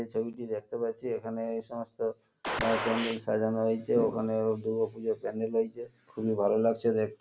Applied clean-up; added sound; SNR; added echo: none; Gunshot, gunfire; 4 dB; none.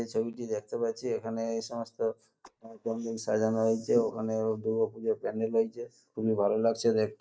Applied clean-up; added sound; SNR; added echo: neural mask model DeepFilterNet 3.